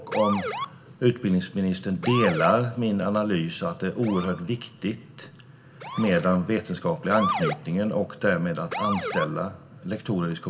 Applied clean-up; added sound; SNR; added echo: none; Motor vehicle (road) / Siren; 9 dB; reverberation time 0.7 s.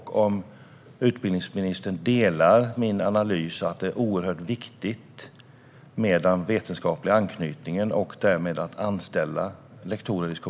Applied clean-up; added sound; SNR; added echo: none; none; none; none.